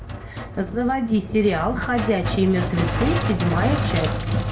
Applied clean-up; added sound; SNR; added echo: none; Sink (filling or washing); 2 dB; reverberation time 0.2 s.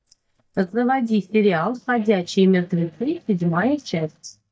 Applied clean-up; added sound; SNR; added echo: neural mask model DeepFilterNet 3.